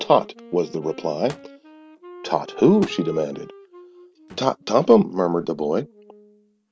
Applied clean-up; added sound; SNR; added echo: none; Thump, thud + Wind instrument, woodwind instrument; 20 dB; none.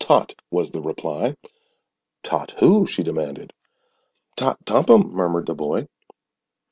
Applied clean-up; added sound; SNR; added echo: none; none; none; none.